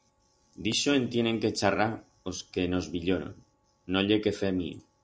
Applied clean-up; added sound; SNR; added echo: none; none; none; none.